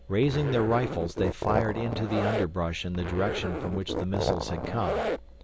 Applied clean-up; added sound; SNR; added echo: none; Zipper (clothing); 3 dB; none.